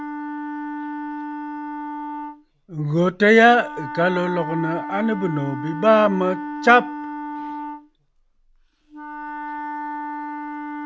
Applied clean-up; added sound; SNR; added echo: none; Wind instrument, woodwind instrument; 9 dB; none.